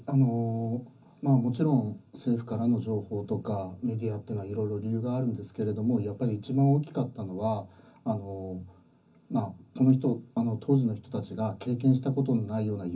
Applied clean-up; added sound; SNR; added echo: none; none; none; reverberation time 0.3 s.